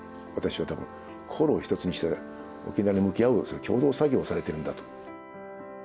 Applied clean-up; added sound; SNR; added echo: none; none; none; none.